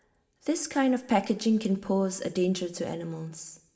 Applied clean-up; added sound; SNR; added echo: none; none; none; reverberation time 0.7 s.